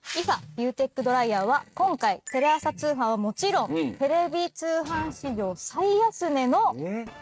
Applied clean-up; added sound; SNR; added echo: neural mask model RNNoise.